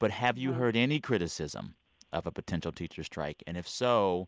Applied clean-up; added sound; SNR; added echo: none; none; none; none.